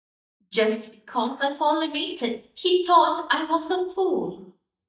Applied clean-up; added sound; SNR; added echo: neural mask model DeepFilterNet 3.